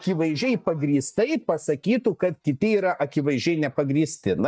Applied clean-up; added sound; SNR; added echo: neural mask model DeepFilterNet 3.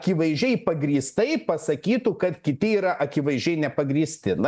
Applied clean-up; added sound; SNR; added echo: none; none; none; none.